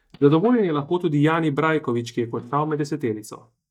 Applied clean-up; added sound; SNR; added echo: neural mask model DeepFilterNet 3.